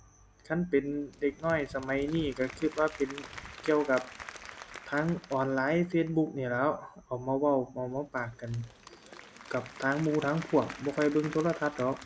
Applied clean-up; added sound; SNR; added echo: none; Applause / Crowd; 17 dB; none.